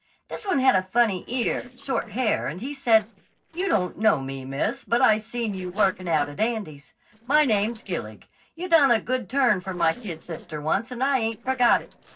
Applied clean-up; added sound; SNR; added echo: neural separator model SepFormer DNS4.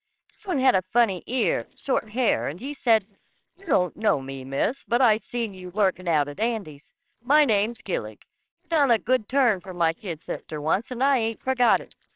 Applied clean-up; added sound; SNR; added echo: neural separator model SepFormer WHAMR!.